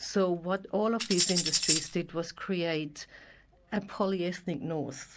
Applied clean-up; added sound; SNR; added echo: none; Tambourine; -1 dB; none.